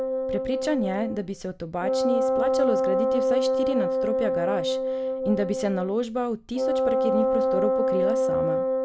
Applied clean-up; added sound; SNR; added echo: none; Wind instrument, woodwind instrument; -4 dB; none.